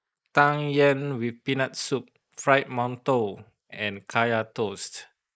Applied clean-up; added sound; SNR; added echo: neural mask model Resemble Enhance denoiser.